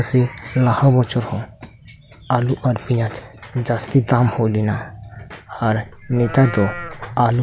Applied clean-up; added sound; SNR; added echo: none; Livestock, farm animals, working animals; 13 dB; none.